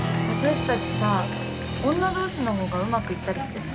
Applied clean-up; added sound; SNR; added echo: none; Applause; 1 dB; none.